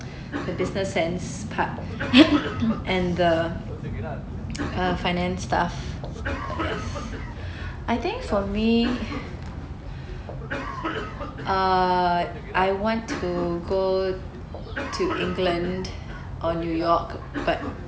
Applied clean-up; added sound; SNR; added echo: none; Cough; 11 dB; none.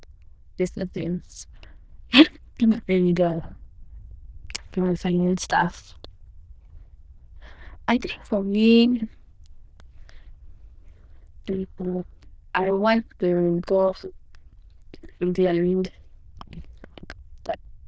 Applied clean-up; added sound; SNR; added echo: neural diffusion model UNIVERSE++.